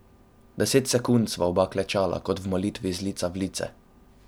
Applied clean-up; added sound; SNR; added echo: none; none; none; none.